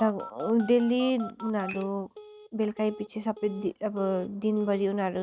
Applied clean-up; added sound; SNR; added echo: neural mask model RNNoise.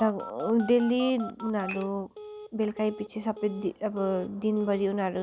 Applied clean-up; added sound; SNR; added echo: none; Dishes, pots, and pans / Glass + Telephone; 14 dB; none.